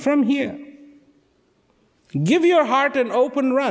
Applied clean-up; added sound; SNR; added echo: none; none; none; none.